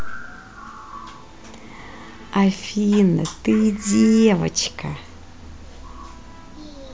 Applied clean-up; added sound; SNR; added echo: none; none; none; none.